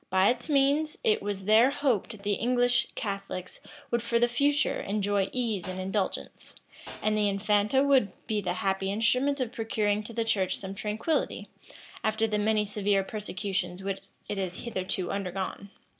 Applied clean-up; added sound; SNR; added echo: none; Hi-hat; 11 dB; none.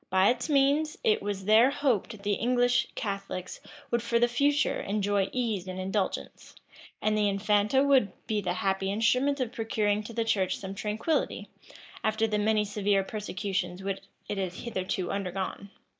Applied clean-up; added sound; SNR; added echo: neural mask model Resemble Enhance denoiser.